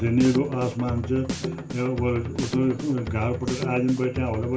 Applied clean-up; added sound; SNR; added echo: none; Drum kit; 7 dB; reverberation time 0.3 s.